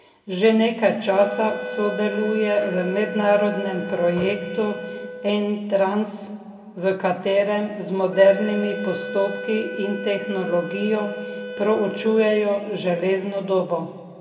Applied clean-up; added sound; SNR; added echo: none; Wind instrument, woodwind instrument; 12 dB; reverberation time 1.8 s.